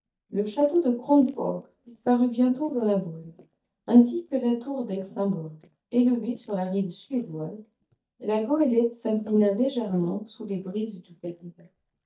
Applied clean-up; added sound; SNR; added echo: neural mask model DeepFilterNet 3.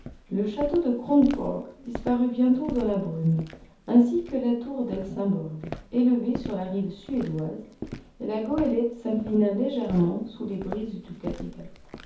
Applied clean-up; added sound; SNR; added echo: none; Walk, footsteps; 15 dB; reverberation time 0.6 s.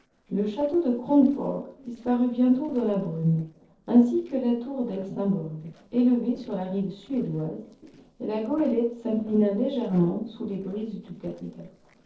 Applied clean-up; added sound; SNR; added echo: neural separator model SepFormer DNS4.